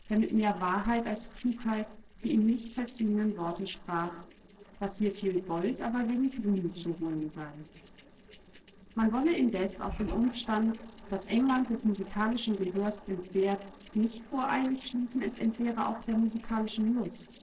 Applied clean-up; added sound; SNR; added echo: neural separator model SepFormer DNS4.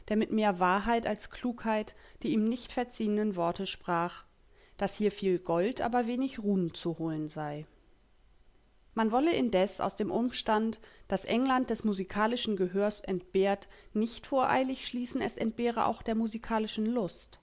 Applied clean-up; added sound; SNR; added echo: none; none; none; none.